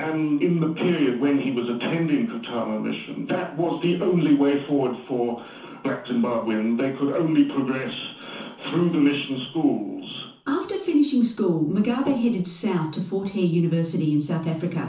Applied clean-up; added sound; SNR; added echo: none; none; none; reverberation time 0.9 s.